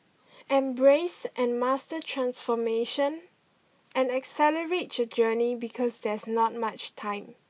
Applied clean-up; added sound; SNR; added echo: none; none; none; none.